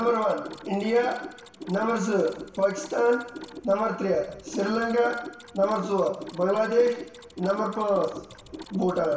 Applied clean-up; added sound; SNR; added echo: none; Mechanisms; 16 dB; reverberation time 1.1 s.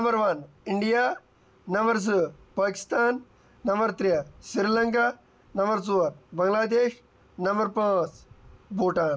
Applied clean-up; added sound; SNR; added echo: none; none; none; none.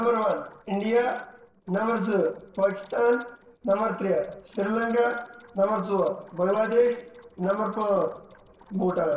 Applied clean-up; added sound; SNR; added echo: neural separator model SepFormer DNS4.